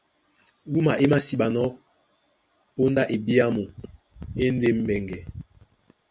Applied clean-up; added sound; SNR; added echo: none; none; none; none.